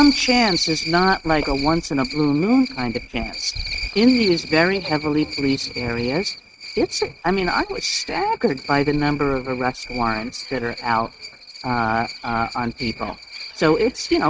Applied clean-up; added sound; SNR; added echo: neural mask model RNNoise.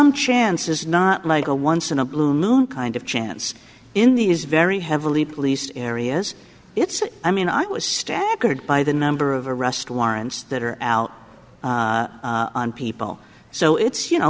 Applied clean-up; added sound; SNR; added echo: none; none; none; none.